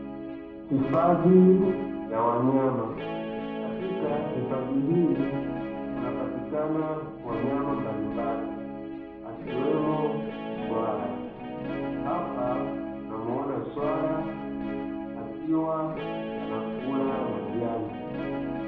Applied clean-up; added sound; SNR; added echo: none; Guitar; 5 dB; reverberation time 0.8 s.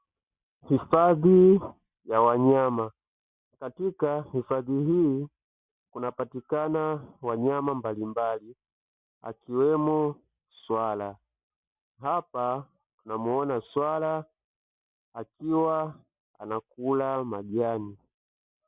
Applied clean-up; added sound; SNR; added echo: none; none; none; none.